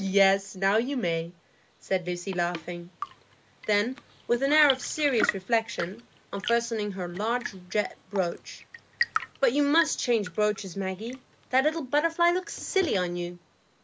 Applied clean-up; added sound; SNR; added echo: none; Tap / Fill (with liquid) / Trickle, dribble / Chirp, tweet / Engine; 12 dB; none.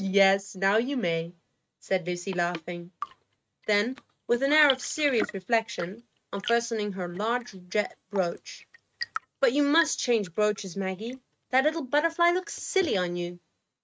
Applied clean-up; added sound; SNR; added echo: neural mask model RNNoise.